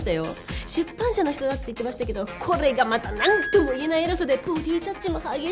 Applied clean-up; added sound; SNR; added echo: none; Piano; 9 dB; none.